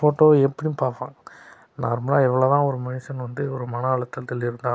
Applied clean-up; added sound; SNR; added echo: none; none; none; none.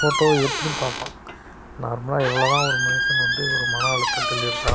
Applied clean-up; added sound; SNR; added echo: none; Squeak; -1 dB; none.